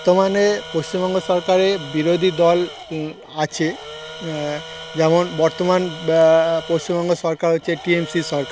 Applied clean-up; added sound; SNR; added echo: none; Tools; 16 dB; none.